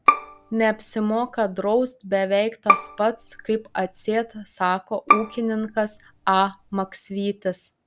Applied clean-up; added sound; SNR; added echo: none; Bowed string instrument; 2 dB; none.